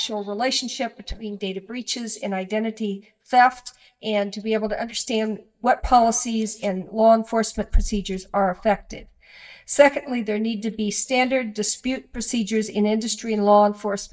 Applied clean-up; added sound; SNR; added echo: neural mask model DeepFilterNet 3.